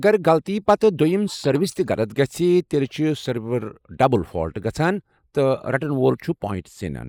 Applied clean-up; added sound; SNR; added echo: neural mask model Resemble Enhance denoiser.